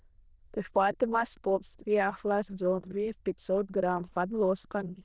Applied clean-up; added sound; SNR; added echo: neural diffusion model UNIVERSE++.